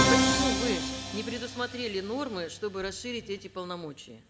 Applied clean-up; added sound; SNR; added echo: none; Musical instrument; -4 dB; none.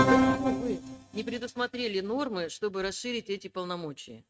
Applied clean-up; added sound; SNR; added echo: neural mask model RNNoise.